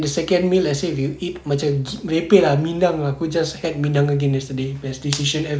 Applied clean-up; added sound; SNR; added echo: none; none; none; none.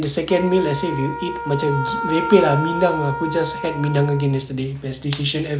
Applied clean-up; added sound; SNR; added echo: none; Wind instrument, woodwind instrument; 8 dB; none.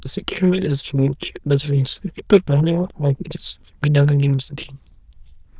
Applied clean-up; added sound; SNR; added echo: neural diffusion model UNIVERSE++.